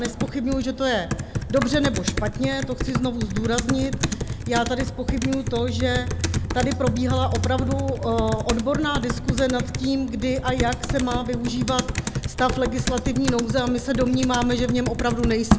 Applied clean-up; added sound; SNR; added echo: none; Computer keyboard; 2 dB; none.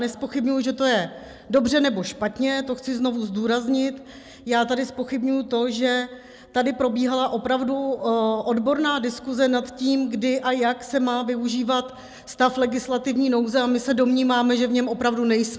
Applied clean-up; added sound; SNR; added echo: none; none; none; none.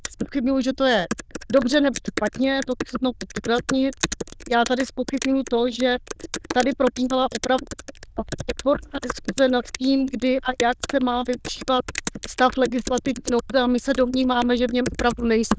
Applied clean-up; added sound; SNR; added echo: neural diffusion model UNIVERSE++.